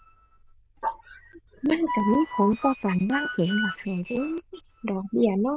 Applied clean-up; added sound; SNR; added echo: neural diffusion model UNIVERSE++.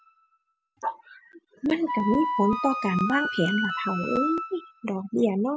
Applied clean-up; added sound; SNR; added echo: none; Wind instrument, woodwind instrument; 5 dB; none.